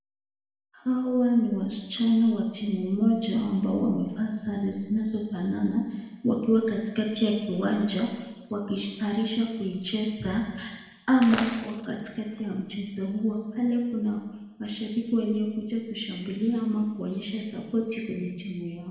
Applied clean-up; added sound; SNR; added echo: none; none; none; reverberation time 1.1 s.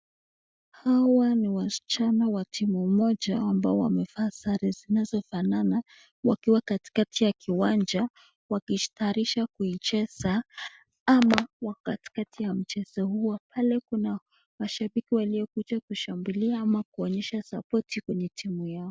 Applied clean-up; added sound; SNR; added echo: none; none; none; none.